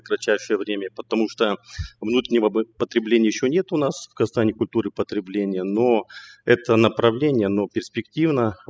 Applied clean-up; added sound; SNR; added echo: classical method spectral subtraction.